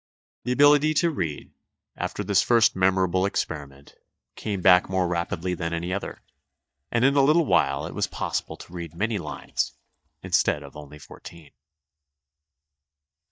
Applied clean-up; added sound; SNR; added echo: neural mask model DeepFilterNet 3.